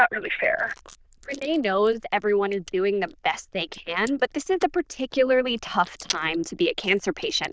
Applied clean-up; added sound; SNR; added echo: neural diffusion model UNIVERSE++.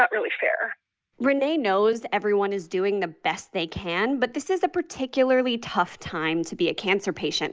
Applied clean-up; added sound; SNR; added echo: none; none; none; none.